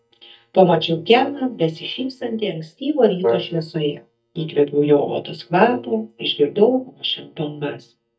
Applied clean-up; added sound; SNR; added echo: neural mask model DeepFilterNet 3.